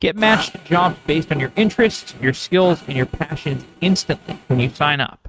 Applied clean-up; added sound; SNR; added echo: neural mask model RNNoise.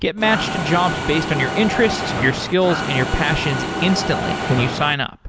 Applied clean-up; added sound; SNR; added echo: none; Mechanisms; 3 dB; none.